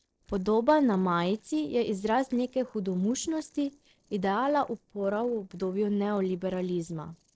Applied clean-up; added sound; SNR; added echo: neural separator model SepFormer DNS4.